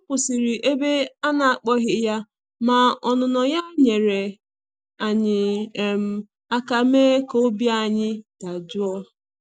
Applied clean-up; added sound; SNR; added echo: none; none; none; none.